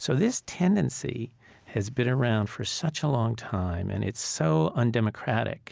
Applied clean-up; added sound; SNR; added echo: none; none; none; none.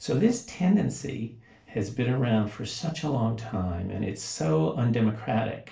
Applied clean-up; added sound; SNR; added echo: none; none; none; reverberation time 0.3 s.